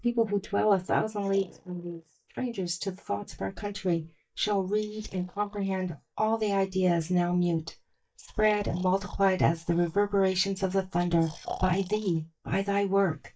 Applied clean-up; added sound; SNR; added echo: neural mask model DeepFilterNet 3.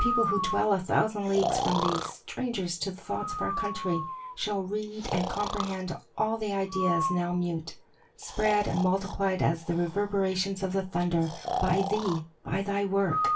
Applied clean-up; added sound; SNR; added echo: none; Breathing; 5 dB; reverberation time 0.2 s.